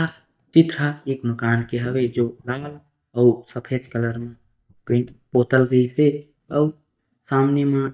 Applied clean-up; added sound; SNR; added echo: neural mask model DeepFilterNet 3.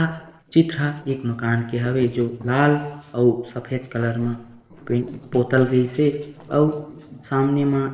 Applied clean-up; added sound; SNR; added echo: neural separator model SepFormer DNS4.